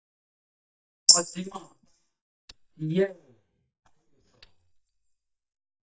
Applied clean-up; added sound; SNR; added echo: neural mask model DeepFilterNet 3.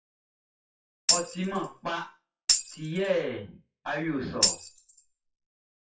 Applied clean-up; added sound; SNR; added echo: classical method WPE with log-MMSE.